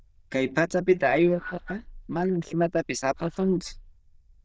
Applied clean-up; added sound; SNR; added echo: neural diffusion model UNIVERSE++.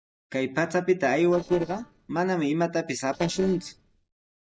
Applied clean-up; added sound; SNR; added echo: neural separator model SepFormer DNS4.